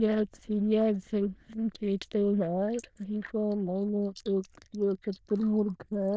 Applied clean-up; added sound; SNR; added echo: neural diffusion model UNIVERSE++.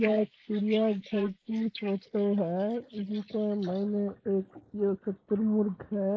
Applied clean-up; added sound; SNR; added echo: neural mask model Resemble Enhance denoiser.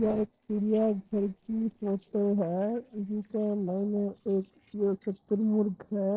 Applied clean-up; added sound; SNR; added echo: neural separator model SepFormer DNS4.